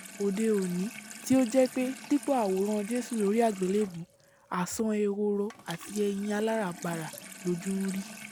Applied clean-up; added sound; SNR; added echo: none; Sink (filling or washing) / Water tap, faucet; 16 dB; none.